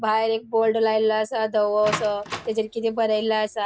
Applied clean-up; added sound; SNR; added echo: none; Door; 13 dB; none.